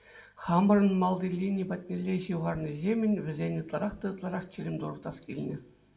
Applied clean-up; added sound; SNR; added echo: none; none; none; reverberation time 0.4 s.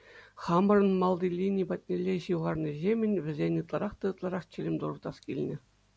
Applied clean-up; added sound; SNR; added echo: none; none; none; none.